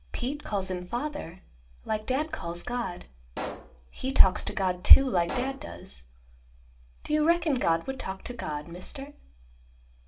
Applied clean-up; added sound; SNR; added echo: none; Explosion; 15 dB; reverberation time 0.2 s.